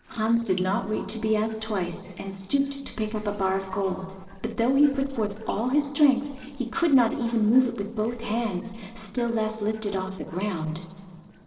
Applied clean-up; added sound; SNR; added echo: neural separator model SepFormer DNS4.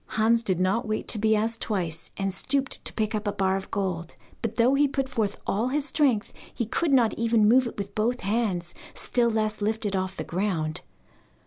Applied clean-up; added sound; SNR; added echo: none; none; none; none.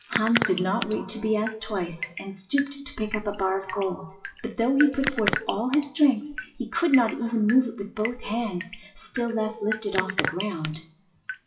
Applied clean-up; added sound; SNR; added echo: classical method WPE with log-MMSE.